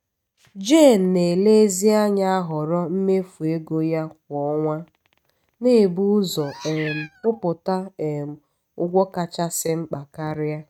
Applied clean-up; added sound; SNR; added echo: neural mask model RNNoise.